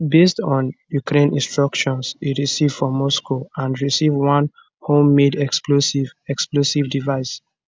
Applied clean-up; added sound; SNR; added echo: none; none; none; none.